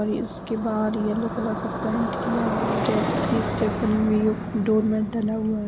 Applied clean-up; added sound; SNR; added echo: none; Motorcycle; 4 dB; none.